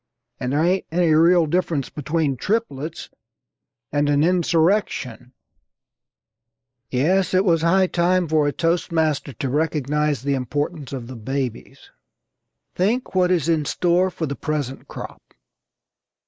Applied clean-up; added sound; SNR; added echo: neural mask model Resemble Enhance denoiser.